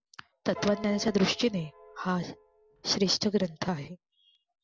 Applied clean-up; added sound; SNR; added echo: none; Piano; 16 dB; none.